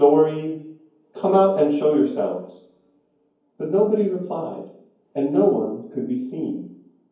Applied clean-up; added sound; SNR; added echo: none; none; none; reverberation time 0.9 s.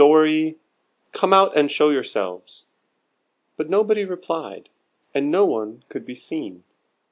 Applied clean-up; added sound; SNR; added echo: none; none; none; none.